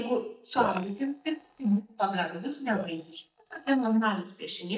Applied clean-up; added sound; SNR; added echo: neural mask model DeepFilterNet 3.